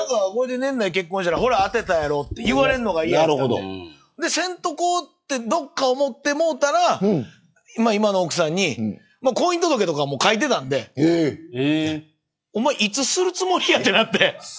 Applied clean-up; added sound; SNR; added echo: classical method log-MMSE.